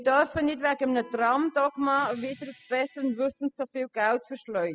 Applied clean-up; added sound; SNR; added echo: classical method spectral subtraction.